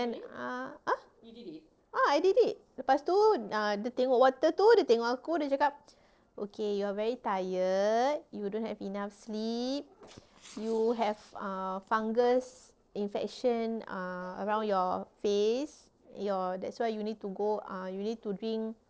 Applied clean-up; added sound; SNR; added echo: neural separator model SepFormer DNS4.